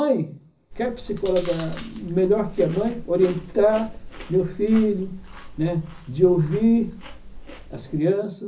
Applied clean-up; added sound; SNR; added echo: none; Chewing, mastication; 14 dB; reverberation time 0.4 s.